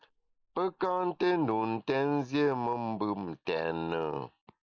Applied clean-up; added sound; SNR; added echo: neural mask model Resemble Enhance denoiser.